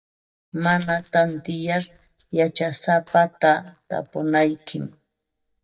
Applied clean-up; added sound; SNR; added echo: neural mask model DeepFilterNet 3.